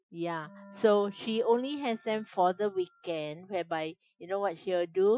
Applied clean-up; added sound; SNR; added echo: classical method Wiener filter.